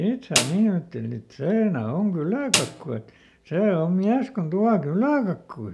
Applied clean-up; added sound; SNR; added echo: none; Snare drum; 6 dB; none.